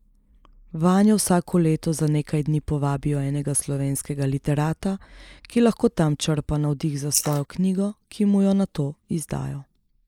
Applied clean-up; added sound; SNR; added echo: neural mask model Resemble Enhance denoiser.